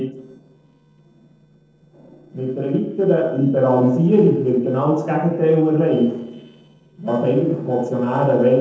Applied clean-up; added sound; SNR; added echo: neural separator model SepFormer DNS4.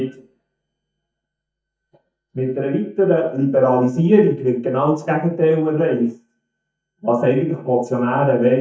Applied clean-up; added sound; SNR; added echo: neural mask model DeepFilterNet 3.